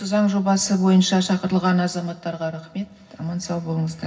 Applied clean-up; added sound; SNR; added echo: none; none; none; reverberation time 0.4 s.